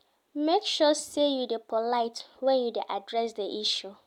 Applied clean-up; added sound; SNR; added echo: none; none; none; none.